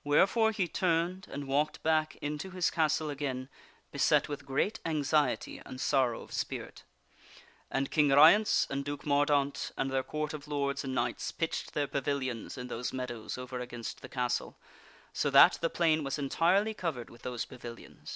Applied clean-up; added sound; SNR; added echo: none; none; none; none.